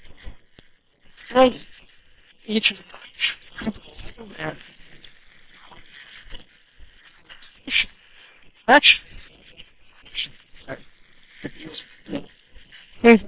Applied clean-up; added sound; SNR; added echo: neural separator model SepFormer WHAM!.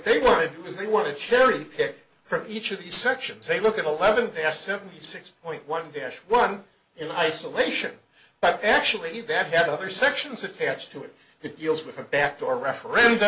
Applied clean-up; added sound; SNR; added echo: none; none; none; none.